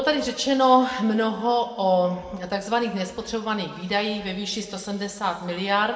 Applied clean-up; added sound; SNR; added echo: none; none; none; reverberation time 1.8 s.